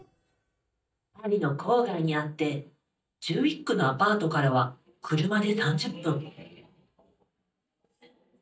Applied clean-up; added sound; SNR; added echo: neural mask model DeepFilterNet 3.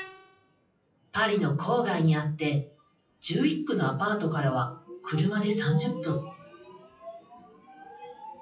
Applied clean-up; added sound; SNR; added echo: classical method WPE with log-MMSE.